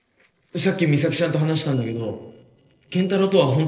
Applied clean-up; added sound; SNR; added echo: neural separator model SepFormer DNS4.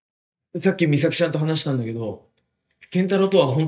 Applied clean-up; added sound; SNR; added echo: neural mask model DeepFilterNet 3.